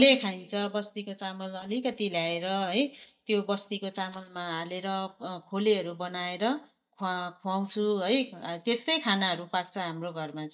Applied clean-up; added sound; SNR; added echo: neural mask model DeepFilterNet 3.